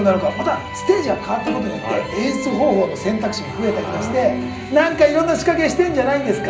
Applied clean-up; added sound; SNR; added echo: none; Plucked string instrument; 18 dB; reverberation time 0.5 s.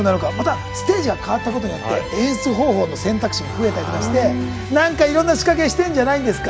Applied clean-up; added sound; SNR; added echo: none; none; none; none.